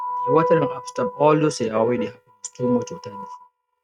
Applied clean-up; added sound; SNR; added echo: neural mask model RNNoise.